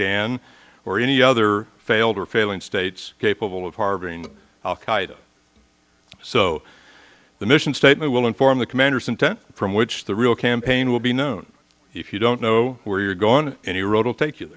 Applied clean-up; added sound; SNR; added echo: none; none; none; none.